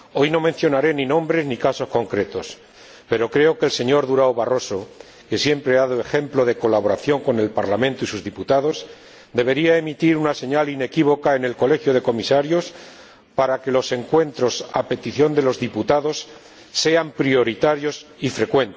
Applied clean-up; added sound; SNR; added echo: none; none; none; none.